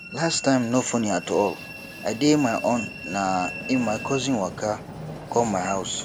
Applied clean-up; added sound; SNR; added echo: none; Train; 12 dB; none.